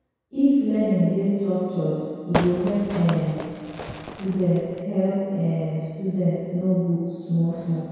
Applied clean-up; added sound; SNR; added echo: none; Fireworks; 8 dB; reverberation time 1.9 s.